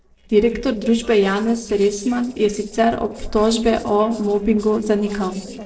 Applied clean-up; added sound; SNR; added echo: neural separator model SepFormer DNS4.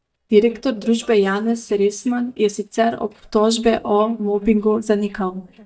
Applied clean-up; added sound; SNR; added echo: neural mask model DeepFilterNet 3.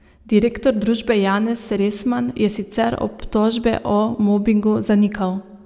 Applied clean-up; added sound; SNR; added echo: none; none; none; none.